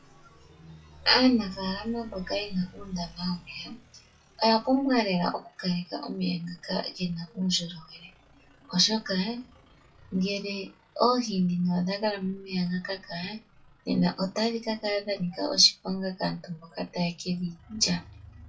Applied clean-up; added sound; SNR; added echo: classical method WPE with log-MMSE.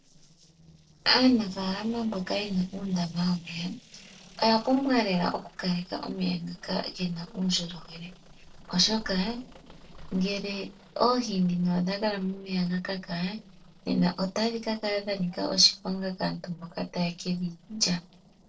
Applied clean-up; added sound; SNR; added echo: neural separator model SepFormer DNS4.